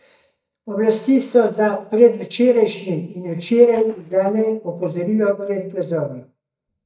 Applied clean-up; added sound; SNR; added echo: neural mask model DeepFilterNet 3.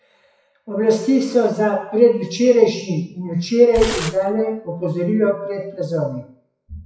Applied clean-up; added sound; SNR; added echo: classical method WPE with log-MMSE.